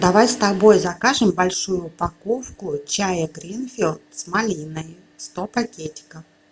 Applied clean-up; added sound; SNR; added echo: none; none; none; none.